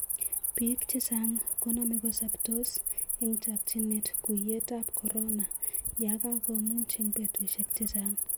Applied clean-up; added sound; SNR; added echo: none; Cricket; -3 dB; none.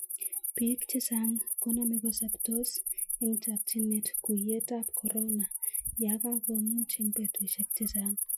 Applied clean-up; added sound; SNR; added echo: classical method Wiener filter.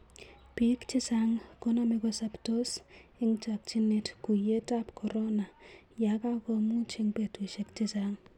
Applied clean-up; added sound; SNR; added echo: none; none; none; none.